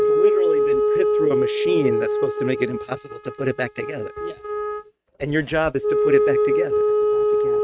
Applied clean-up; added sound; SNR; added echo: neural mask model RNNoise.